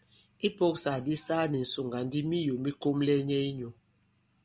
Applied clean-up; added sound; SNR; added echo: none; none; none; none.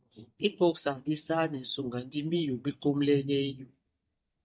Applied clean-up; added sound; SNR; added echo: neural mask model DeepFilterNet 3.